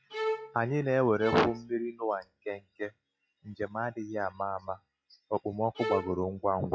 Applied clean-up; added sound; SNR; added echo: classical method log-MMSE.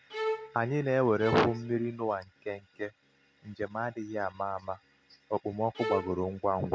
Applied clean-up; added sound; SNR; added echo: none; Bowed string instrument; 5 dB; none.